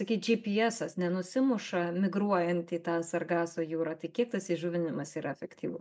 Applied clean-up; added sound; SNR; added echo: none; none; none; none.